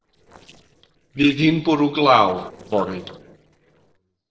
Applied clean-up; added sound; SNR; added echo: neural separator model SepFormer DNS4.